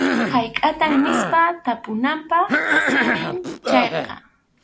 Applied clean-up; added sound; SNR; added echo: none; Cough; 1 dB; none.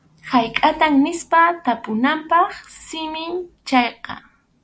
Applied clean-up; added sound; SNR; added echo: none; none; none; none.